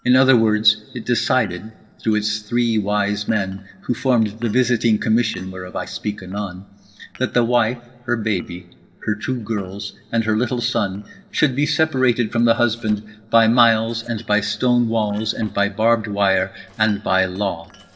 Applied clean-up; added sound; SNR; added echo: neural separator model SepFormer DNS4.